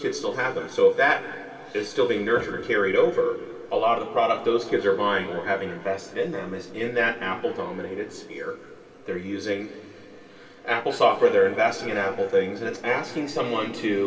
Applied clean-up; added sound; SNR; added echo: none; none; none; reverberation time 2.5 s.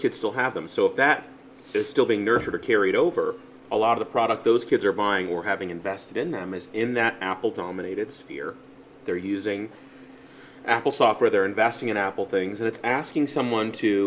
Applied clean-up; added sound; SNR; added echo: none; none; none; none.